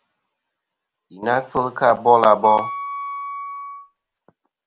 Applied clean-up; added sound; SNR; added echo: none; Wind instrument, woodwind instrument; 10 dB; none.